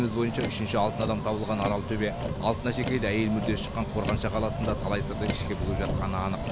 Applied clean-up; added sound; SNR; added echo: none; Motor vehicle (road); 2 dB; none.